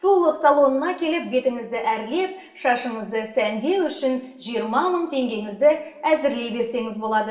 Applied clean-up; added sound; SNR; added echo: none; none; none; reverberation time 0.7 s.